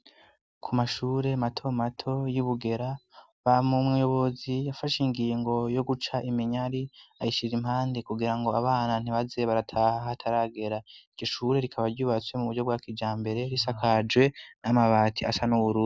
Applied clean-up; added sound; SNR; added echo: none; none; none; none.